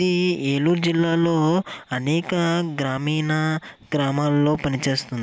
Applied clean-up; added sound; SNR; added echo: none; none; none; none.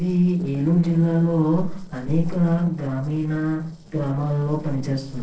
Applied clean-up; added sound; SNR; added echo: neural separator model SepFormer DNS4.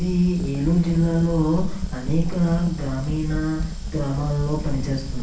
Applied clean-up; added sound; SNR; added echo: none; Fire; 5 dB; reverberation time 0.6 s.